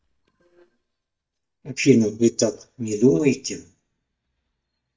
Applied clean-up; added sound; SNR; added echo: neural mask model DeepFilterNet 3.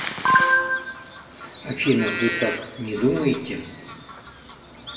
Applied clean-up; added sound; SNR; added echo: none; Bird vocalization, bird call, bird song; 9 dB; reverberation time 0.9 s.